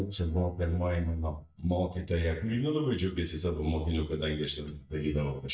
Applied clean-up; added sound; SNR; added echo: neural mask model DeepFilterNet 3.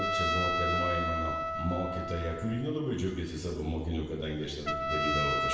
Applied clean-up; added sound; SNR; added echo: none; Trumpet; 0 dB; reverberation time 0.8 s.